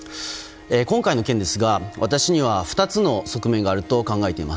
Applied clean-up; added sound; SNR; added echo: none; Harp; 18 dB; none.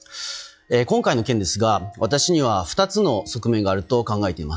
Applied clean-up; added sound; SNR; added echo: classical method log-MMSE.